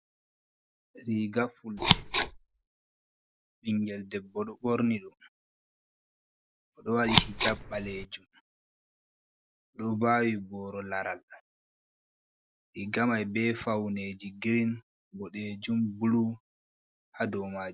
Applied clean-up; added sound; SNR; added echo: neural mask model Resemble Enhance denoiser.